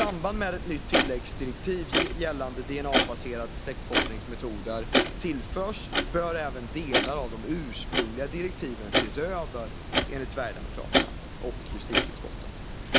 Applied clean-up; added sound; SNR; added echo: none; Clock; -3 dB; none.